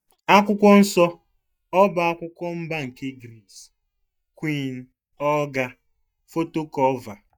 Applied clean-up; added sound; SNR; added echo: neural mask model DeepFilterNet 3.